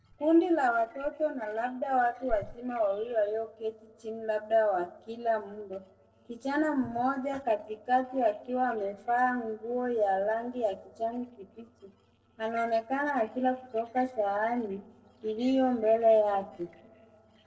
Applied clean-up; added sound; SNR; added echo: neural separator model SepFormer DNS4.